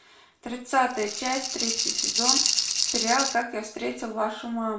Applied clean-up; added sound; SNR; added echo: none; Rattle (instrument); -3 dB; reverberation time 0.4 s.